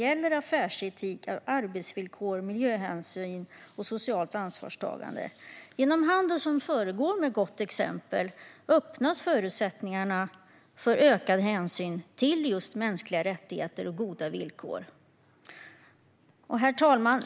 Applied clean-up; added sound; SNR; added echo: none; none; none; none.